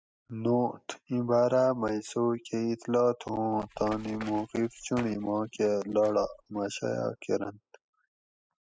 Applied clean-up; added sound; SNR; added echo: classical method spectral subtraction.